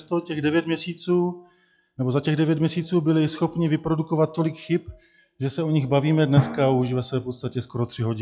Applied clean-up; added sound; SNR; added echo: classical method log-MMSE.